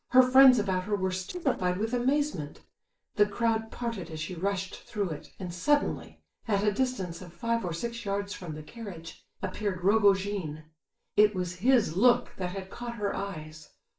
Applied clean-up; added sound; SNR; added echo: neural separator model SepFormer DNS4.